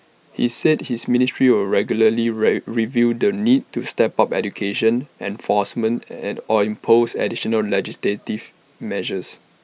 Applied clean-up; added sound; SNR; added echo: none; none; none; none.